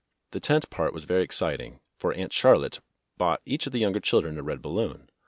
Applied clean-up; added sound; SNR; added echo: none; none; none; none.